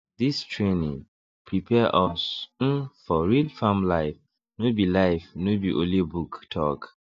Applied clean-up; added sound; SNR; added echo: neural mask model DeepFilterNet 3.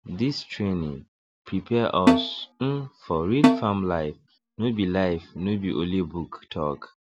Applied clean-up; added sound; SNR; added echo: none; Snare drum; -2 dB; none.